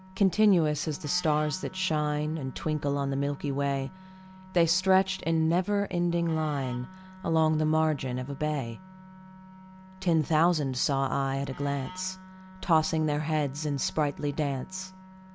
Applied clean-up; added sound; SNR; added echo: none; Wind instrument, woodwind instrument; 20 dB; none.